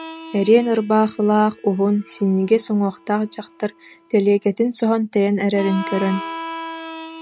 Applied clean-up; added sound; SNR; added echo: none; Harmonica; 15 dB; none.